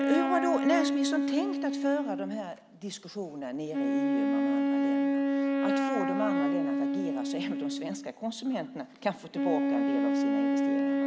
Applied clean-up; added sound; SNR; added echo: none; Wind instrument, woodwind instrument; -5 dB; none.